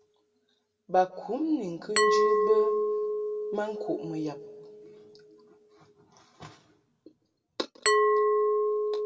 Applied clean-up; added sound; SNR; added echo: none; Glass; -5 dB; reverberation time 1.1 s.